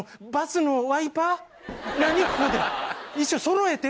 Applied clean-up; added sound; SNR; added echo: none; Knock; 15 dB; none.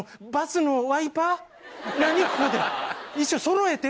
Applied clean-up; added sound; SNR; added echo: none; none; none; none.